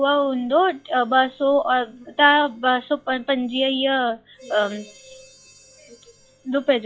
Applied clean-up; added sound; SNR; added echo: classical method log-MMSE.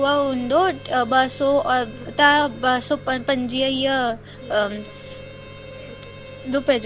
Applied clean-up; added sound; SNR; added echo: none; Microwave oven + Harmonica; 16 dB; none.